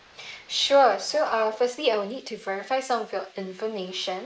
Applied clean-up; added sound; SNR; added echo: neural mask model Resemble Enhance denoiser.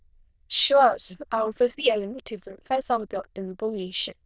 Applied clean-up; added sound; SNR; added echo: neural diffusion model UNIVERSE++.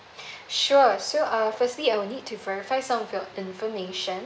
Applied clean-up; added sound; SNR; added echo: none; none; none; none.